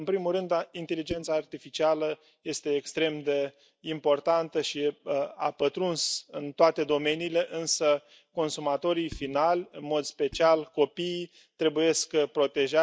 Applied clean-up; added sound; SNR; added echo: neural mask model DeepFilterNet 3.